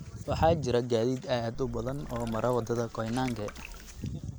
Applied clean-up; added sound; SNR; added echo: none; Water / Liquid; 13 dB; none.